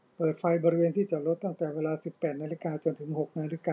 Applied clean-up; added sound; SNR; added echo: none; none; none; none.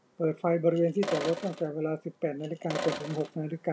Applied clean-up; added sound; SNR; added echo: none; Sink (filling or washing); 8 dB; none.